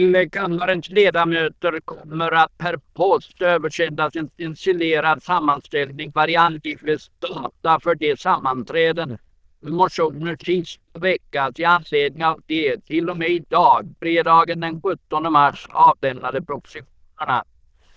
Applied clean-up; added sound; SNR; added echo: neural diffusion model UNIVERSE++.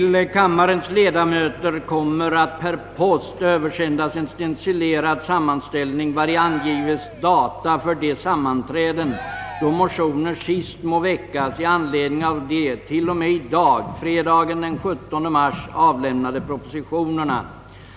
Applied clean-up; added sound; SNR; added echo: none; Cheering; 14 dB; none.